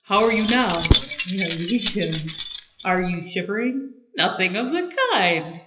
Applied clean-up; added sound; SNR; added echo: classical method WPE with log-MMSE.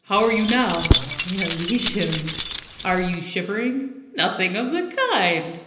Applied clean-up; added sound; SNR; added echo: none; Keys jangling; 3 dB; reverberation time 0.8 s.